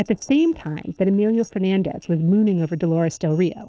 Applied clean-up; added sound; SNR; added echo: neural separator model SepFormer DNS4.